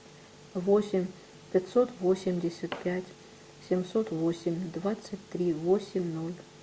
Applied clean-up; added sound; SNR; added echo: none; none; none; none.